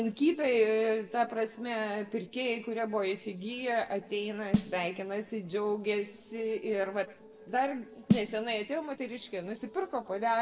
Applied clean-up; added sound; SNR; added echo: neural separator model SepFormer DNS4.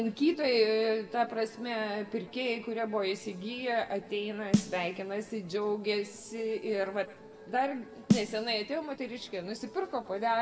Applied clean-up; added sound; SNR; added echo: none; Snare drum; 3 dB; reverberation time 1.1 s.